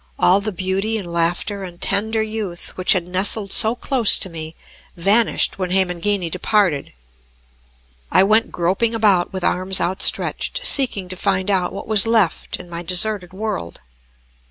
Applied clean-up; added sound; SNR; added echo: none; none; none; none.